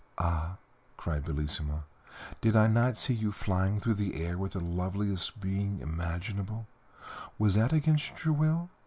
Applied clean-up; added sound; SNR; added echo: none; none; none; none.